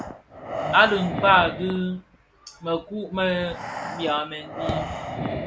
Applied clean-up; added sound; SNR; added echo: none; Breathing; 8 dB; none.